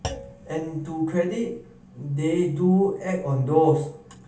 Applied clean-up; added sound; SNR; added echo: none; Thump, thud; 16 dB; reverberation time 0.3 s.